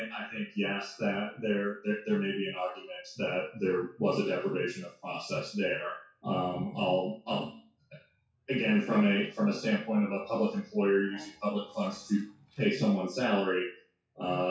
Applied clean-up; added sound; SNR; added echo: classical method WPE with log-MMSE.